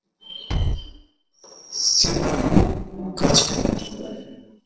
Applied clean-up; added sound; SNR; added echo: neural separator model SepFormer DNS4.